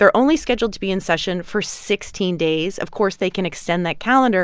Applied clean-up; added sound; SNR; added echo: none; none; none; none.